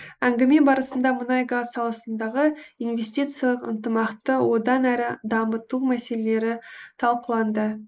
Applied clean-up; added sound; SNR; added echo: neural mask model Resemble Enhance denoiser.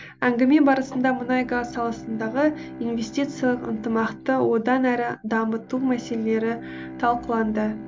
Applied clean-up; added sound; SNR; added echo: none; Bowed string instrument; 16 dB; none.